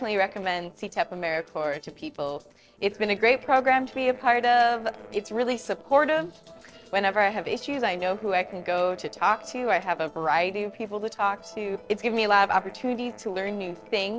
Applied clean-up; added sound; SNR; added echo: neural separator model SepFormer DNS4.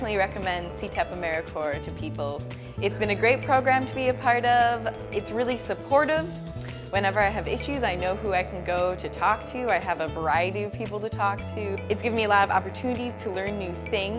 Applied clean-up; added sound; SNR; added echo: none; Wind instrument, woodwind instrument; 19 dB; none.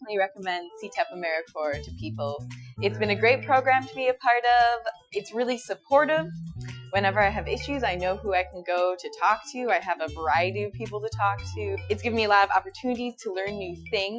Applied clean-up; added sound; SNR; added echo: classical method Wiener filter.